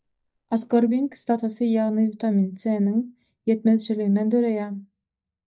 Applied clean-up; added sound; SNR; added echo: neural mask model DeepFilterNet 3.